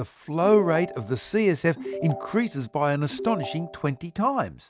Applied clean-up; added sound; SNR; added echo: none; Ringtone / Chime; 12 dB; none.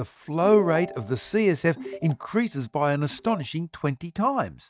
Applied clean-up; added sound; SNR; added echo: neural mask model DeepFilterNet 3.